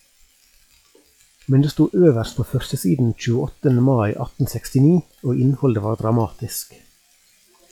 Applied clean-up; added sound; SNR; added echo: classical method log-MMSE.